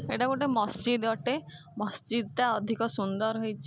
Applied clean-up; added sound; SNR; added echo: none; none; none; none.